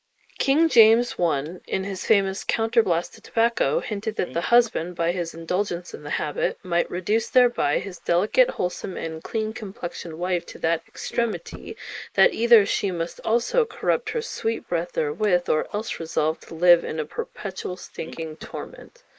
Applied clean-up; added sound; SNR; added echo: neural mask model Resemble Enhance denoiser.